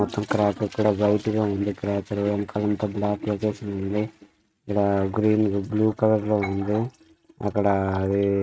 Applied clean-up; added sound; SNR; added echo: neural mask model RNNoise.